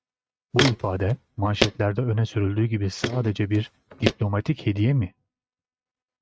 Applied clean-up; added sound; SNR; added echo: neural mask model RNNoise.